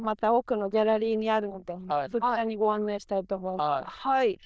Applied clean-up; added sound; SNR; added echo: neural diffusion model UNIVERSE++.